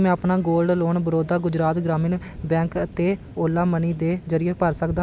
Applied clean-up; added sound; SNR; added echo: none; none; none; none.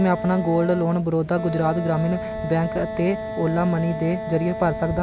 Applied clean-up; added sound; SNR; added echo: none; Wind instrument, woodwind instrument; 8 dB; none.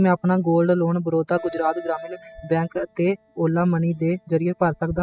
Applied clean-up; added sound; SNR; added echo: classical method spectral subtraction.